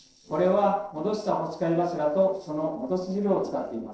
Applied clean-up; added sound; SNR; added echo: neural separator model SepFormer DNS4.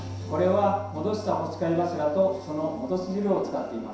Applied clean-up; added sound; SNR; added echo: none; Keyboard (musical); 15 dB; reverberation time 0.7 s.